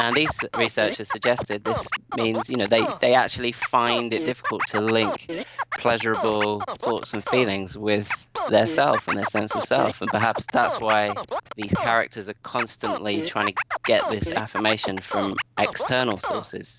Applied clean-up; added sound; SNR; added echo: none; Scratching (performance technique); 6 dB; none.